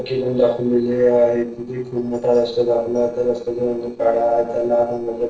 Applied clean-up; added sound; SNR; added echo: neural separator model SepFormer DNS4.